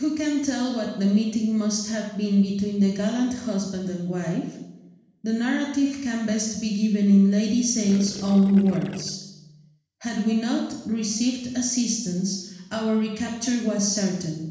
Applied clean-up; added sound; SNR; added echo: neural separator model SepFormer DNS4.